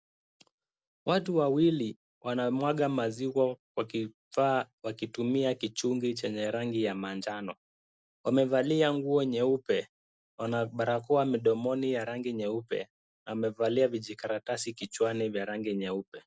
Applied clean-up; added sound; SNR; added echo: none; none; none; none.